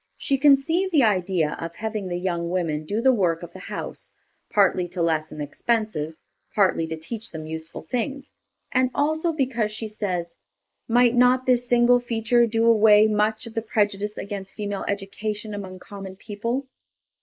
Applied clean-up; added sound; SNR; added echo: neural mask model Resemble Enhance denoiser.